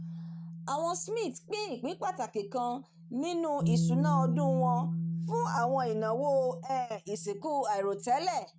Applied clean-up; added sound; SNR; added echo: neural mask model RNNoise.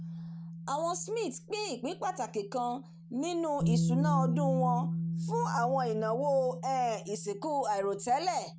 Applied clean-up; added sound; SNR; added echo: none; Bass guitar; 3 dB; none.